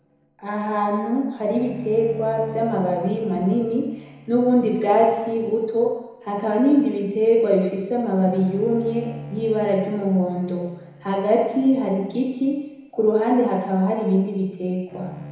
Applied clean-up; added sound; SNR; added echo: none; Bowed string instrument; 20 dB; reverberation time 1.0 s.